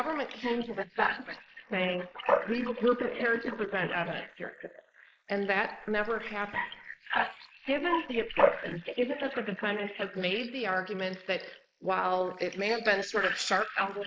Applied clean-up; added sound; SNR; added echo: neural mask model Resemble Enhance denoiser.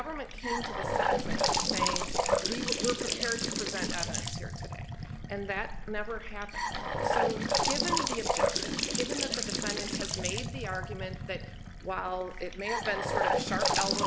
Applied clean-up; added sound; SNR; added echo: none; Trickle, dribble / Bathtub (filling or washing) / Sink (filling or washing) / Gurgling; -5 dB; none.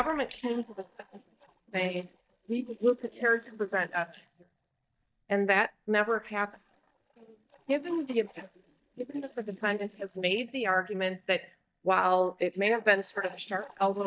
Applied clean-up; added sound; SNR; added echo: neural mask model DeepFilterNet 3.